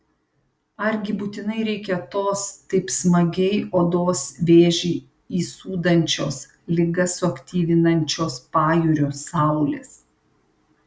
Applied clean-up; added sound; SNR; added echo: none; none; none; none.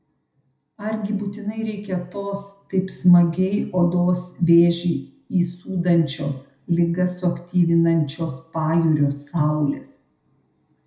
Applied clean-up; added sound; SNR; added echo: none; none; none; reverberation time 0.4 s.